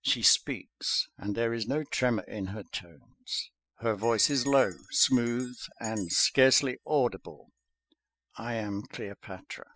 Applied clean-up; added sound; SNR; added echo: classical method spectral subtraction.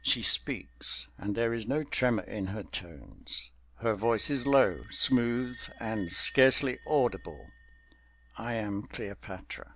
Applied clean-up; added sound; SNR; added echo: none; Bell; 20 dB; none.